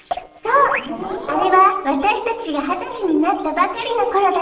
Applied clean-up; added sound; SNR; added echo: neural separator model SepFormer DNS4.